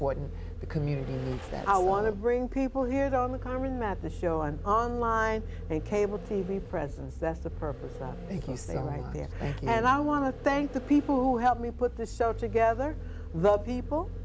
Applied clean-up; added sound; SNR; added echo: none; Vehicle; 9 dB; none.